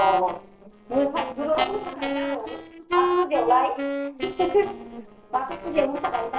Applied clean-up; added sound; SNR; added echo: neural separator model SepFormer DNS4.